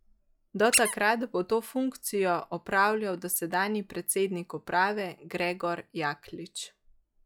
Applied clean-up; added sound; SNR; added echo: classical method log-MMSE.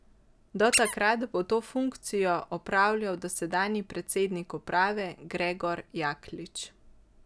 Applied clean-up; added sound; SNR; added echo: none; Squeak; 3 dB; none.